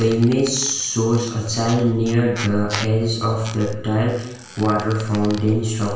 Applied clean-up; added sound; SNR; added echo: none; Squeak; 17 dB; reverberation time 0.7 s.